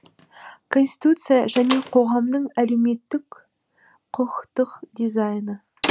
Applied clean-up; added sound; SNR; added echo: none; Slam; 11 dB; none.